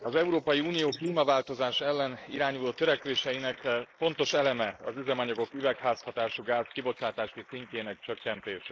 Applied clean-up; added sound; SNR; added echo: neural mask model Resemble Enhance denoiser.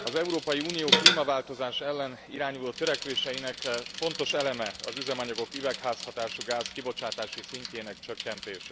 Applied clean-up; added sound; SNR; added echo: none; Bicycle; 1 dB; none.